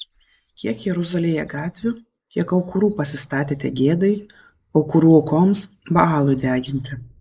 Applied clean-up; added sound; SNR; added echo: neural mask model Resemble Enhance denoiser.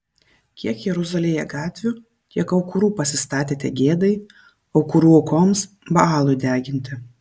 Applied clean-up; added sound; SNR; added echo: none; none; none; none.